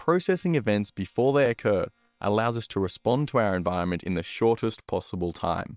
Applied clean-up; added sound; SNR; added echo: neural separator model SepFormer WHAM!.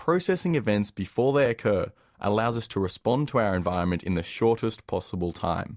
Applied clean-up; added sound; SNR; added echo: none; none; none; none.